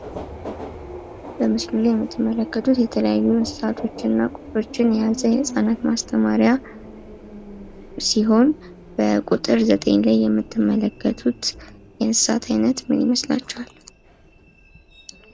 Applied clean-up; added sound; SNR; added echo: none; Subway, metro, underground; 17 dB; none.